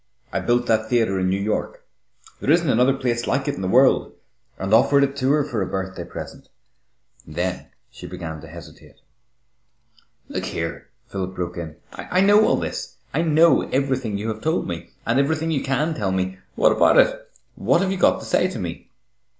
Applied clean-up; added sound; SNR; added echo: none; none; none; none.